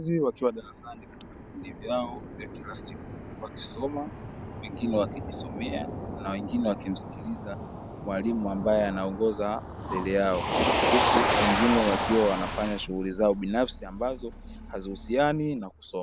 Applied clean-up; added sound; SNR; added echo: none; Motor vehicle (road); 3 dB; none.